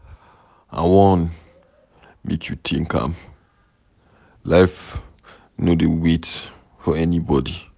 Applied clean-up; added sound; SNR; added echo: none; none; none; none.